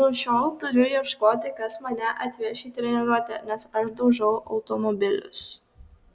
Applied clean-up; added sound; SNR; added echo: none; none; none; none.